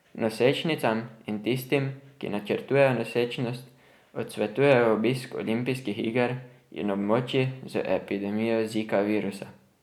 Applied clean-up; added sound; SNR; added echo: none; none; none; none.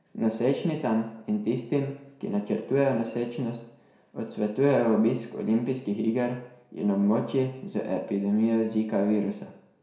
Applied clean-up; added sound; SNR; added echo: none; none; none; reverberation time 0.6 s.